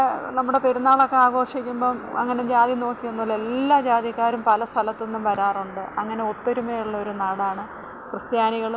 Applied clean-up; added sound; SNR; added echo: none; none; none; none.